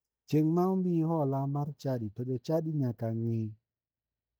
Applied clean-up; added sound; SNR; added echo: neural mask model DeepFilterNet 3.